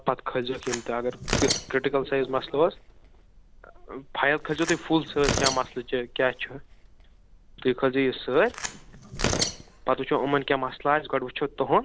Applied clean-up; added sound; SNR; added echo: none; Tearing; 8 dB; none.